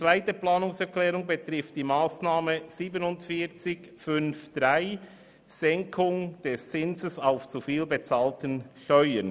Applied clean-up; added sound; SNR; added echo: none; none; none; none.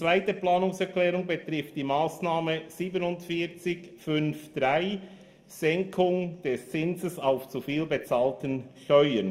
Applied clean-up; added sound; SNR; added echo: none; none; none; reverberation time 0.4 s.